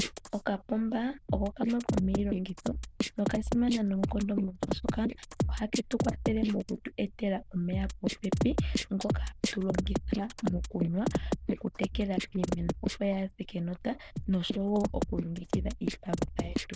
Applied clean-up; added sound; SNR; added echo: neural diffusion model UNIVERSE++.